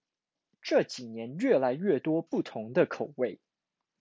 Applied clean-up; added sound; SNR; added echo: none; none; none; none.